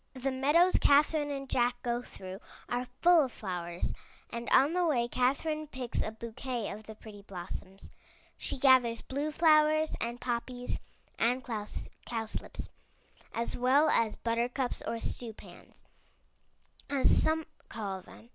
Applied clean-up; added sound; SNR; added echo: none; none; none; none.